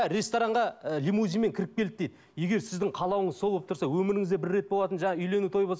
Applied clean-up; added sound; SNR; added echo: none; none; none; none.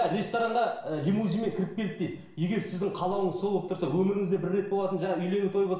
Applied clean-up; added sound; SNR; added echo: none; none; none; reverberation time 0.7 s.